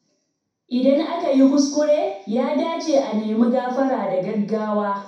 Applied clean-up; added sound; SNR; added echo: none; none; none; reverberation time 0.6 s.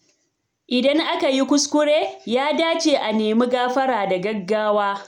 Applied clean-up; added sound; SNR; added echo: none; none; none; none.